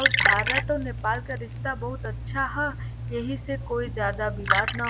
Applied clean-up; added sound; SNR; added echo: none; Liquid; -2 dB; none.